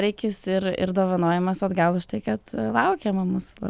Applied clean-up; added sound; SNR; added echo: none; none; none; none.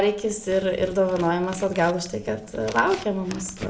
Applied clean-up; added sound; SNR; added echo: none; Scissors; 18 dB; reverberation time 0.4 s.